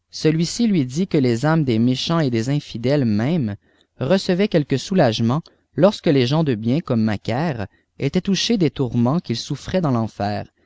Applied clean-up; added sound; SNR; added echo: none; none; none; none.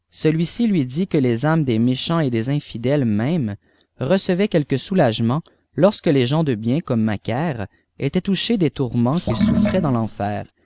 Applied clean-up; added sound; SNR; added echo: none; Sink (filling or washing) / Water; 2 dB; none.